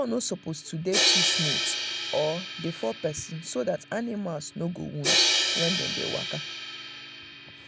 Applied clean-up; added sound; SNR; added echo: none; Crash cymbal; -4 dB; none.